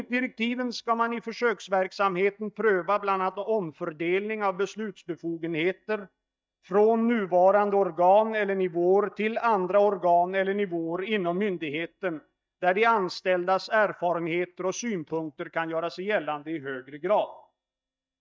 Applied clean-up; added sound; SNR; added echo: neural mask model DeepFilterNet 3.